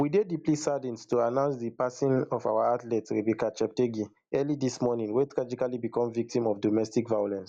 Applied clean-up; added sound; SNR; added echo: none; none; none; none.